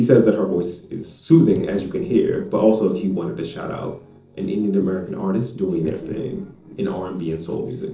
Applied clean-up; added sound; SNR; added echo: neural separator model SepFormer DNS4.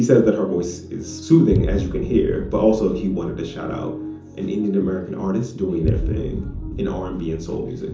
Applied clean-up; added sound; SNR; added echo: none; Boom; 8 dB; reverberation time 0.6 s.